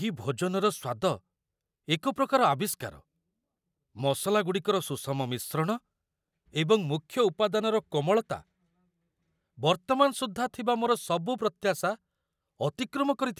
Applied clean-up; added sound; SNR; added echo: none; none; none; none.